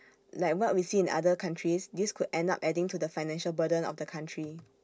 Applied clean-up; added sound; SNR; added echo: none; none; none; none.